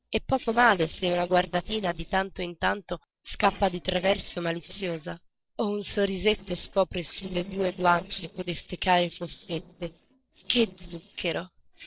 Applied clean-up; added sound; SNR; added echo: neural separator model SepFormer DNS4.